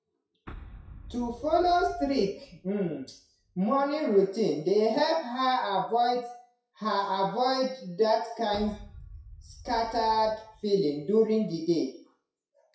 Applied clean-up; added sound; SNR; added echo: classical method WPE with log-MMSE.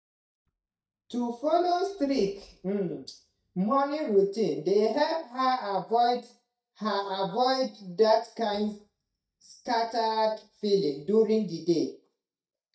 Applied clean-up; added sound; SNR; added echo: neural mask model DeepFilterNet 3.